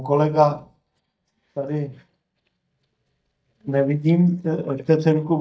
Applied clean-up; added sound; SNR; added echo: neural mask model DeepFilterNet 3.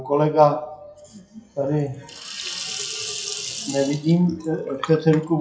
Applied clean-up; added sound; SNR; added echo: classical method WPE with log-MMSE.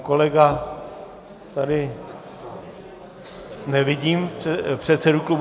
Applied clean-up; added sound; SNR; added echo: none; none; none; none.